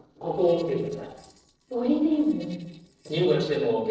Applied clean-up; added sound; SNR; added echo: neural separator model SepFormer DNS4.